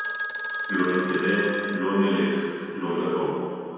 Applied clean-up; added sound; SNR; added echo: none; Telephone; 0 dB; reverberation time 2.0 s.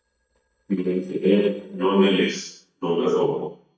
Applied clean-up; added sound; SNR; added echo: neural mask model DeepFilterNet 3.